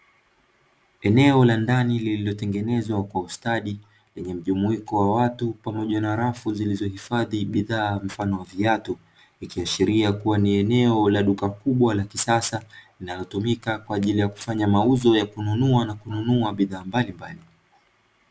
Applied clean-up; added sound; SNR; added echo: none; none; none; none.